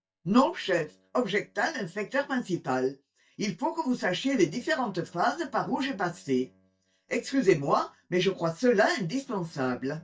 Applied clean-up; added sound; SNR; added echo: neural mask model DeepFilterNet 3.